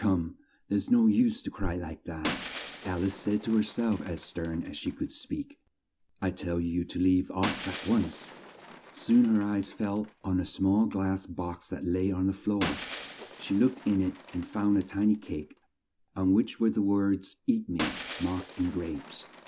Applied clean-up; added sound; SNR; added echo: none; Shatter; 13 dB; none.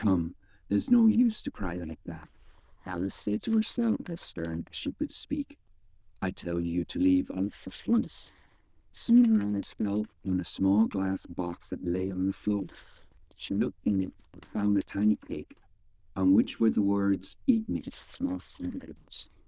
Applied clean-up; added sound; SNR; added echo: neural diffusion model UNIVERSE++.